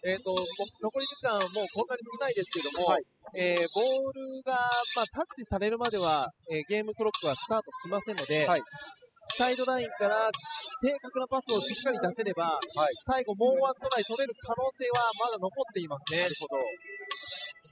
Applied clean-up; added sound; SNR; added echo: classical method spectral subtraction.